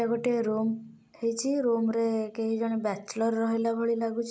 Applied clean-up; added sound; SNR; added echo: none; none; none; none.